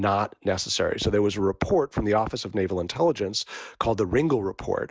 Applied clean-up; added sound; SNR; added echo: none; none; none; none.